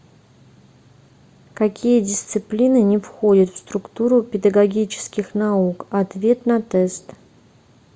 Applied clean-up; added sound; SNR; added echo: none; none; none; none.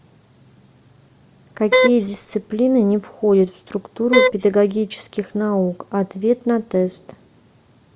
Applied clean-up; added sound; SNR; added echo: none; Wind instrument, woodwind instrument; -2 dB; none.